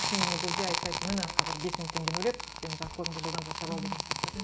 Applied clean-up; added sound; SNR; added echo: none; Crackle; -2 dB; none.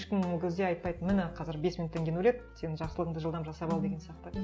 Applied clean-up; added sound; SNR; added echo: none; none; none; none.